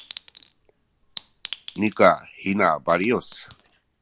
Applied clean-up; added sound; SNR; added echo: none; Chink, clink; 20 dB; none.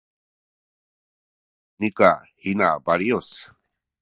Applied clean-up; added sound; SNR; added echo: neural mask model DeepFilterNet 3.